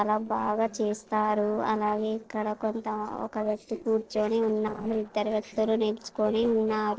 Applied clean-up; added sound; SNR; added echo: neural separator model SepFormer DNS4.